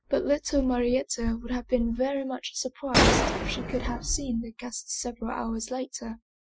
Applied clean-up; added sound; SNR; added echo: classical method Wiener filter.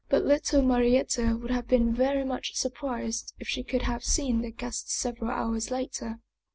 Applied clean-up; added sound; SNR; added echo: none; none; none; none.